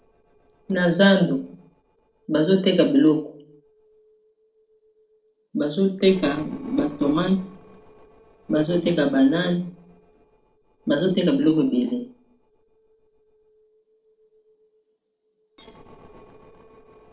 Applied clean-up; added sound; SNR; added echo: neural separator model SepFormer DNS4.